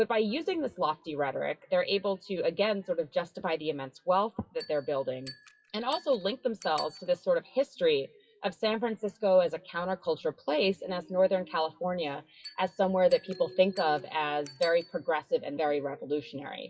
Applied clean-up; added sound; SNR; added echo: classical method WPE with log-MMSE.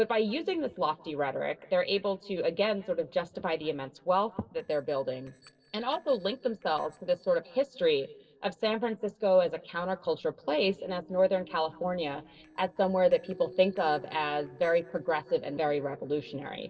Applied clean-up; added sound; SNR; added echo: neural separator model SepFormer DNS4.